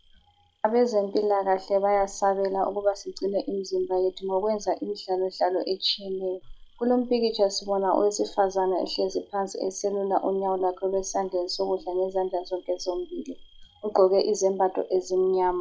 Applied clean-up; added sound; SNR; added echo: classical method log-MMSE.